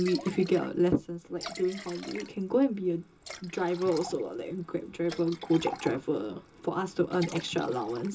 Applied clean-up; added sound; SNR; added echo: none; Liquid; 15 dB; reverberation time 0.2 s.